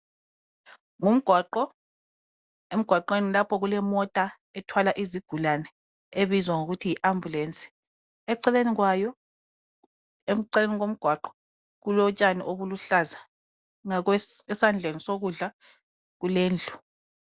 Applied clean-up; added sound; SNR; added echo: none; none; none; none.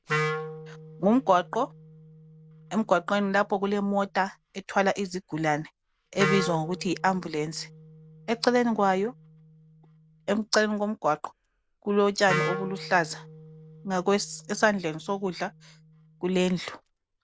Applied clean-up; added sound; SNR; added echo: none; Wind instrument, woodwind instrument; 10 dB; none.